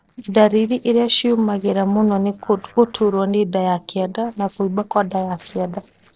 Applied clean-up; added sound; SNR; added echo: neural separator model SepFormer DNS4.